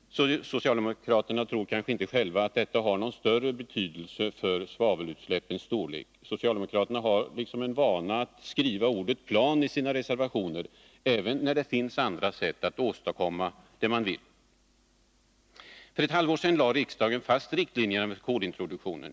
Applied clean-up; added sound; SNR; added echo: none; none; none; none.